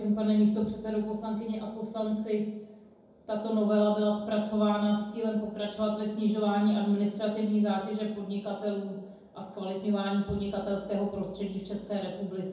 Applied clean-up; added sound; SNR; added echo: none; none; none; reverberation time 0.9 s.